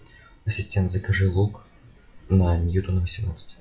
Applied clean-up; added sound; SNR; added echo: classical method WPE with log-MMSE.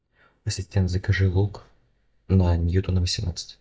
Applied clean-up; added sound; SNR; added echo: neural mask model DeepFilterNet 3.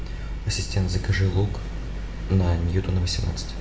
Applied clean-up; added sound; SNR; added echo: none; Waves, surf; 14 dB; reverberation time 0.5 s.